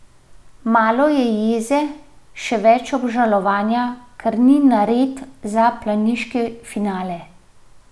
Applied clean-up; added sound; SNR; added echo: none; none; none; none.